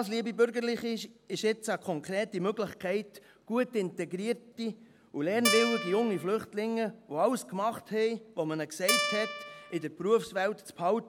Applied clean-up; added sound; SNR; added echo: none; Guitar; 1 dB; none.